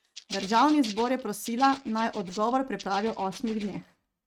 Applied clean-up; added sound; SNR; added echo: neural mask model RNNoise.